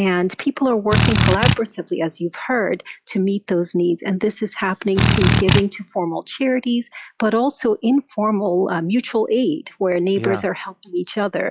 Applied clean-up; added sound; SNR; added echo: classical method log-MMSE.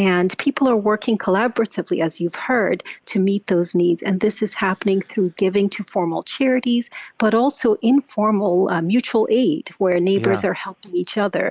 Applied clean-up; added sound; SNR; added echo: none; none; none; none.